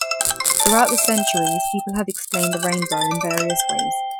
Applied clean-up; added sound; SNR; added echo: classical method Wiener filter.